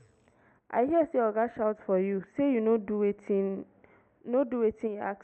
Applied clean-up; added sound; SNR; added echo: none; none; none; none.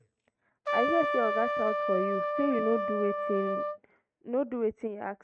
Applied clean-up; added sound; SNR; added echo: neural mask model RNNoise.